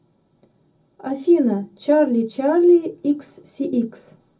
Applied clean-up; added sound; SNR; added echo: none; none; none; reverberation time 0.4 s.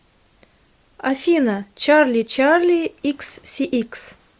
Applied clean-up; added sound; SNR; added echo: none; none; none; none.